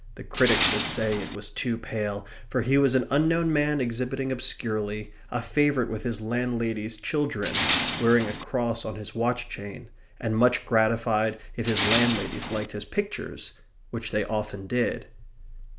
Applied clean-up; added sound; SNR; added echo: none; Tools; 0 dB; none.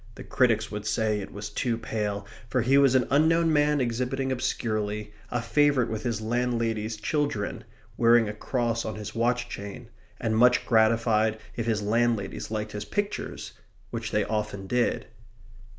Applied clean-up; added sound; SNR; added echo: none; none; none; none.